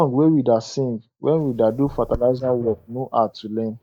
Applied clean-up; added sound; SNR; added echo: neural mask model DeepFilterNet 3.